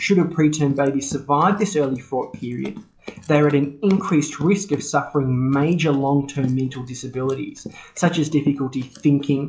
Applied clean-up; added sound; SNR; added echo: classical method log-MMSE.